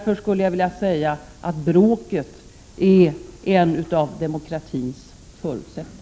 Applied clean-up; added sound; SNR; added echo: none; none; none; none.